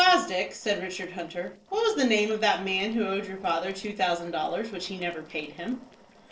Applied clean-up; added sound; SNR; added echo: neural separator model SepFormer DNS4.